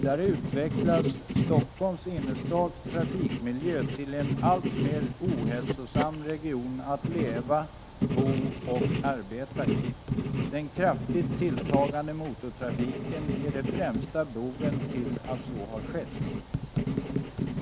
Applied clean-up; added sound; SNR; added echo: none; Writing; 0 dB; none.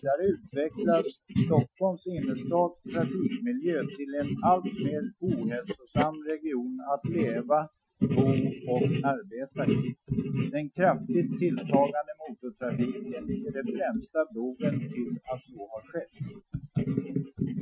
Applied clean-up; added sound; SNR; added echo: classical method Wiener filter.